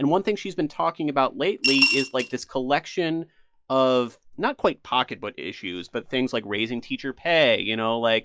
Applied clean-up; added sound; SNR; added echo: classical method log-MMSE.